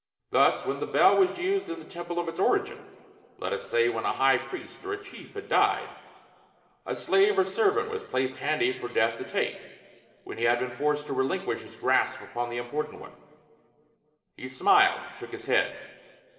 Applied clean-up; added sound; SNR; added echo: none; none; none; reverberation time 2.3 s.